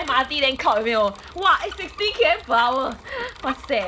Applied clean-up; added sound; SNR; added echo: none; Bicycle; 17 dB; none.